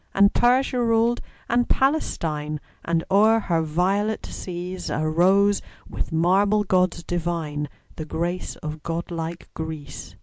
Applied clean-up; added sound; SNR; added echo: none; none; none; none.